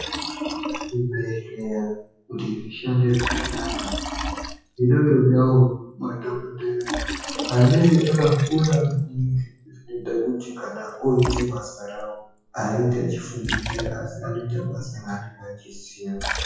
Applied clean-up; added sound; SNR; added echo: classical method WPE with log-MMSE.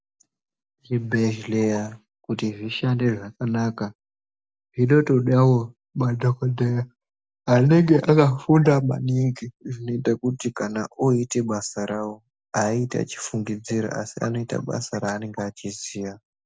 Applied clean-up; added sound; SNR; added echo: none; none; none; none.